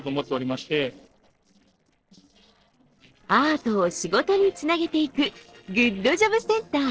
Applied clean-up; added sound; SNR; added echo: neural separator model SepFormer DNS4.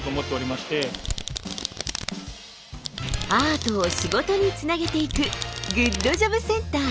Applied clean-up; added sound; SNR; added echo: none; Domestic sounds, home sounds; 7 dB; none.